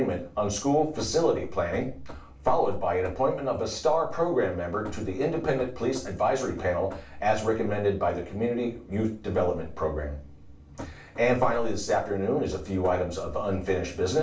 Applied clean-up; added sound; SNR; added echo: none; Knock / Wood; 19 dB; reverberation time 0.3 s.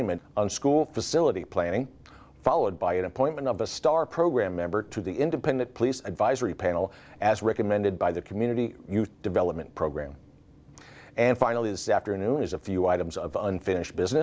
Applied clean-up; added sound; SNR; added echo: none; none; none; none.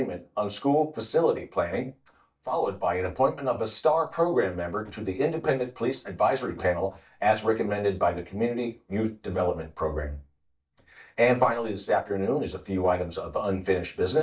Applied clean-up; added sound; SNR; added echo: neural mask model DeepFilterNet 3.